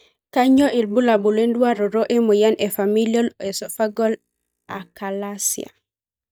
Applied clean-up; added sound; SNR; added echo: neural mask model DeepFilterNet 3.